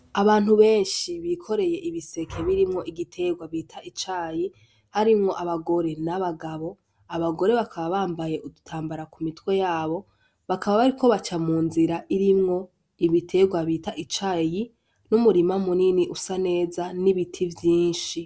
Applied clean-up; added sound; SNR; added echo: none; none; none; none.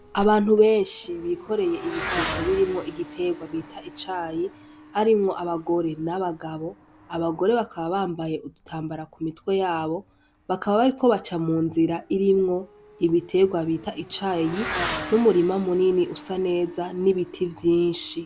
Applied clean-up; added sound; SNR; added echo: none; Motorcycle / Accelerating, revving, vroom + Crushing; 14 dB; none.